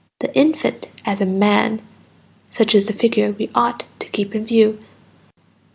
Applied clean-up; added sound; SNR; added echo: none; none; none; none.